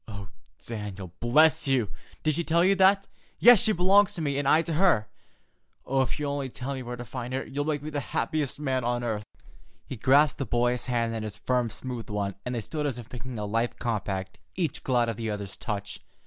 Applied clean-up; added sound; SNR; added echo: none; none; none; none.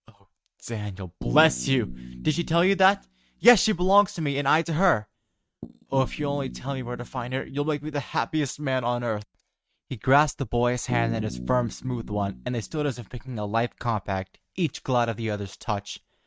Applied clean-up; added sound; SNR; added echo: neural mask model RNNoise.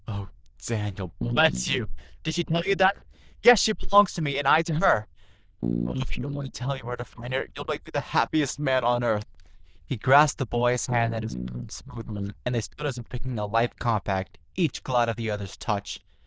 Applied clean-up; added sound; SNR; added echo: neural diffusion model UNIVERSE++.